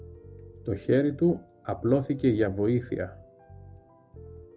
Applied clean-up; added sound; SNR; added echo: none; Piano + Bass guitar; 19 dB; none.